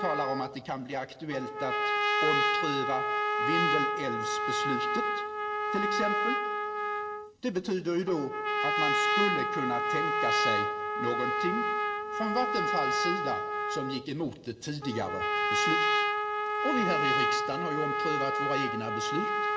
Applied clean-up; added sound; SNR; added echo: none; Trumpet; -5 dB; reverberation time 1.9 s.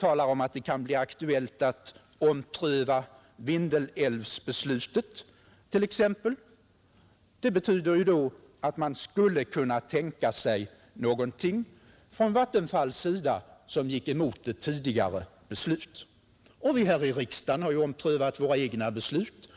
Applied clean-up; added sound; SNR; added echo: none; none; none; none.